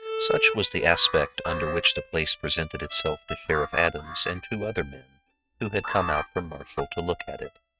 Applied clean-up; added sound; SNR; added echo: neural mask model RNNoise.